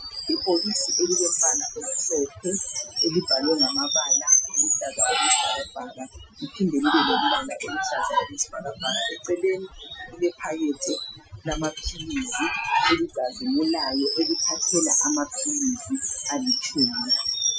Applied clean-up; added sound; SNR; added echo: classical method Wiener filter.